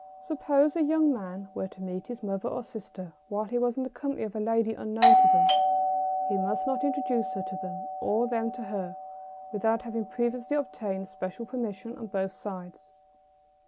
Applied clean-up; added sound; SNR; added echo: none; Doorbell; 0 dB; none.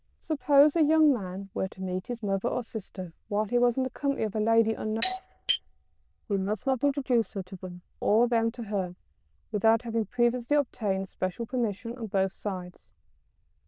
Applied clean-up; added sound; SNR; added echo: neural diffusion model UNIVERSE++.